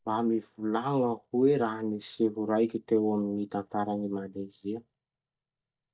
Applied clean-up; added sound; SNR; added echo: neural mask model DeepFilterNet 3.